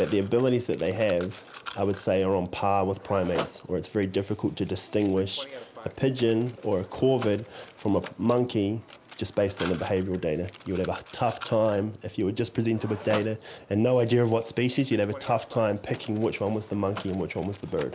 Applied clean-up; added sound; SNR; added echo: none; Mechanisms; 17 dB; none.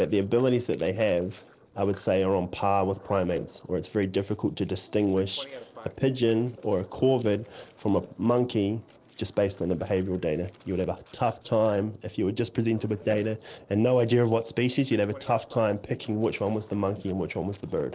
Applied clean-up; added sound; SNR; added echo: neural separator model SepFormer DNS4.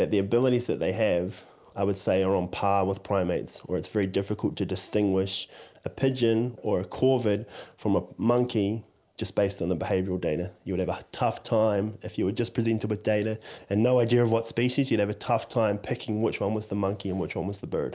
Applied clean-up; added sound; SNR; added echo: none; none; none; none.